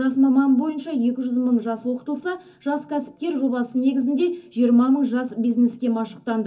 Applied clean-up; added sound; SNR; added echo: none; none; none; reverberation time 0.3 s.